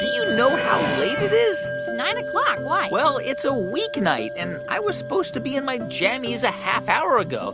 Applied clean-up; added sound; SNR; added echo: none; Bell; 6 dB; none.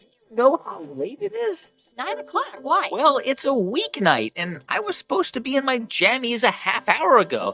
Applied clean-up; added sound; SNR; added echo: neural mask model DeepFilterNet 3.